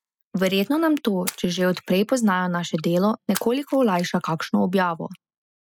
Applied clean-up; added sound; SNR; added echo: classical method spectral subtraction.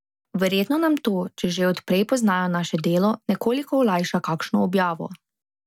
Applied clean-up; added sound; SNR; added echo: none; none; none; none.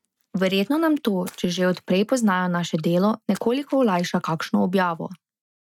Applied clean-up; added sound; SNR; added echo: neural mask model RNNoise.